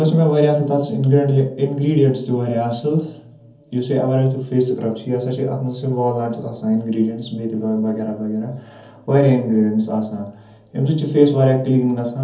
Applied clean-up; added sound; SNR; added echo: none; none; none; reverberation time 0.7 s.